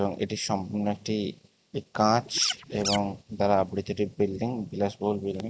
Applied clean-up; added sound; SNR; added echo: none; Scratching (performance technique); 5 dB; none.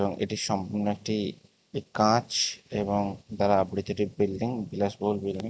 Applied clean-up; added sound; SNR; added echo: none; none; none; none.